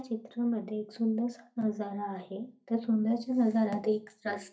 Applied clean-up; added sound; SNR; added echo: none; none; none; reverberation time 0.3 s.